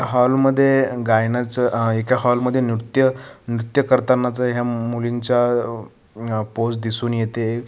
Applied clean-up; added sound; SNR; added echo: none; none; none; none.